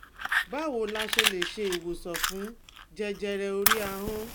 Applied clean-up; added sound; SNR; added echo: none; Fire; -2 dB; none.